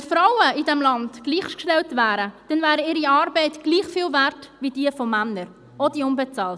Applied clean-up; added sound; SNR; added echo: none; none; none; none.